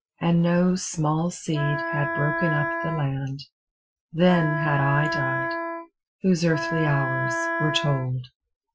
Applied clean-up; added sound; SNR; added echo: classical method Wiener filter.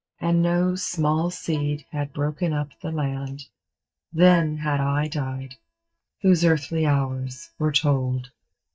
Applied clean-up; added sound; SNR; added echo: neural mask model DeepFilterNet 3.